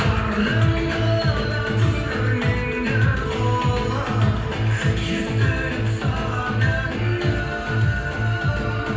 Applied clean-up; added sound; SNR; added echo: none; none; none; reverberation time 0.9 s.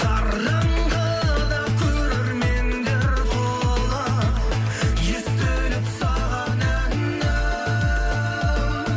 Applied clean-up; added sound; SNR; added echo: none; none; none; none.